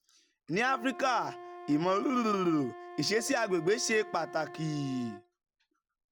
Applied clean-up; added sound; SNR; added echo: none; Wind instrument, woodwind instrument; 15 dB; none.